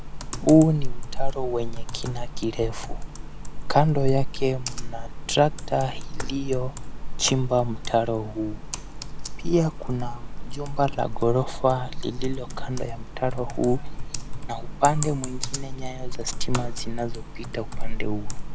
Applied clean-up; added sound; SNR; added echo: none; Computer keyboard; 0 dB; none.